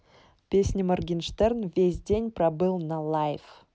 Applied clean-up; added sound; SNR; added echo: none; none; none; none.